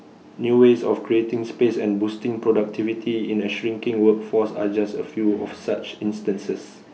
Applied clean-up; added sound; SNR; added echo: none; none; none; none.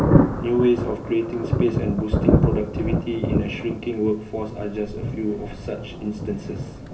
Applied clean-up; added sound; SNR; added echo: none; Thunder; -2 dB; reverberation time 0.4 s.